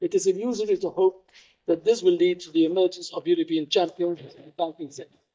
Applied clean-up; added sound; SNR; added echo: neural mask model DeepFilterNet 3.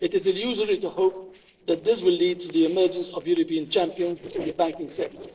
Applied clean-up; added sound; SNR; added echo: neural separator model SepFormer DNS4.